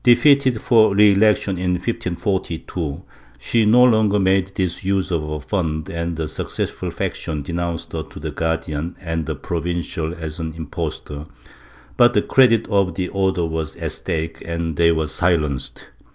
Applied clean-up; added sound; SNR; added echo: none; none; none; none.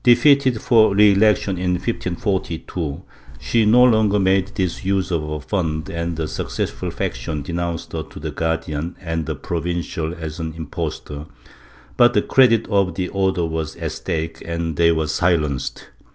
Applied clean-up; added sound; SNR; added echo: none; Buzz; 12 dB; none.